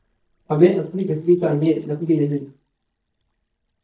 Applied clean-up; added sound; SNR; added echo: neural mask model DeepFilterNet 3.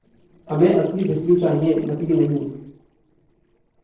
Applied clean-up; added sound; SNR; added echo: neural separator model SepFormer DNS4.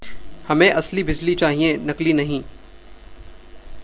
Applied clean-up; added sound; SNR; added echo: none; none; none; none.